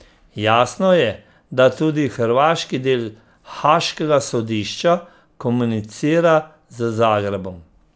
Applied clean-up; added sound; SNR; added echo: none; none; none; none.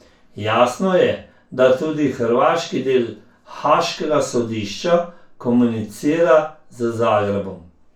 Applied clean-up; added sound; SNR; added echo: none; none; none; reverberation time 0.2 s.